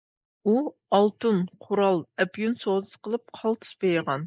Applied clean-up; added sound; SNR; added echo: neural mask model Resemble Enhance denoiser.